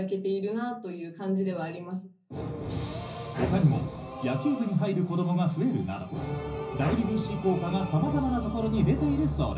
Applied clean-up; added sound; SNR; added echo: none; Bowed string instrument; 12 dB; reverberation time 0.5 s.